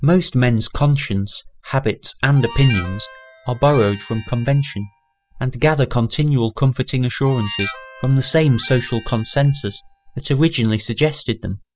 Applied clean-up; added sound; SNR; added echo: classical method spectral subtraction.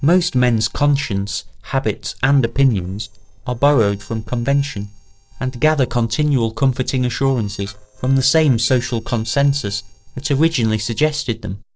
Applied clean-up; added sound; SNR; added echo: neural separator model SepFormer DNS4.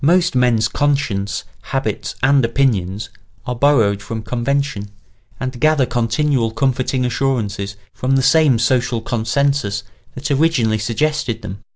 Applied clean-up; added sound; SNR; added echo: none; none; none; none.